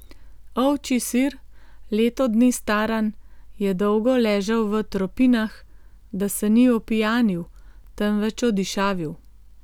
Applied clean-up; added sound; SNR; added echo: none; none; none; none.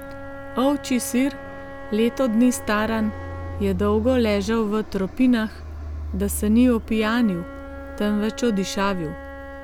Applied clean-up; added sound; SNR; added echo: none; Fixed-wing aircraft, airplane + Wind instrument, woodwind instrument; 12 dB; none.